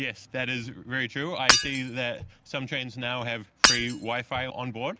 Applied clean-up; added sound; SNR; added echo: none; Shatter / Hammer; -5 dB; none.